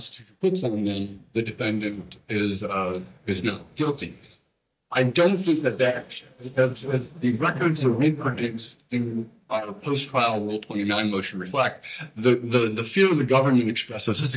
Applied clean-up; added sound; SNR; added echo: neural mask model DeepFilterNet 3.